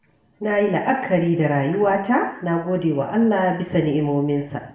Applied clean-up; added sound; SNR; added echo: none; none; none; reverberation time 0.6 s.